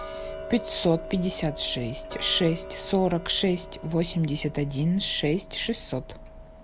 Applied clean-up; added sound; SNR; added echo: none; Tick-tock; 14 dB; none.